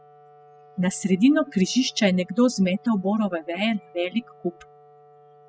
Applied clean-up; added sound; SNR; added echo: classical method spectral subtraction.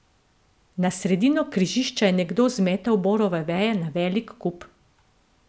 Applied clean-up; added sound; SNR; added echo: none; none; none; none.